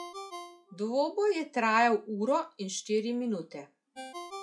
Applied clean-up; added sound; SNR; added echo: classical method log-MMSE.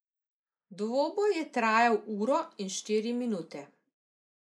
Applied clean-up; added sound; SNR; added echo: neural mask model Resemble Enhance denoiser.